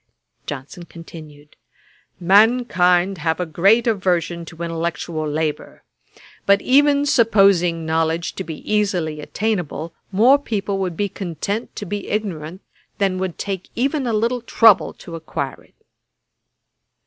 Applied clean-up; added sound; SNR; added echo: none; none; none; none.